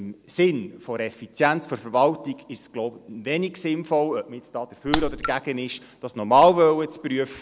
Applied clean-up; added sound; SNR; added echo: none; Raindrop; 3 dB; none.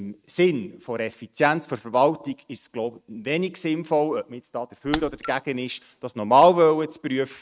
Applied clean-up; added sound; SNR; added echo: neural mask model RNNoise.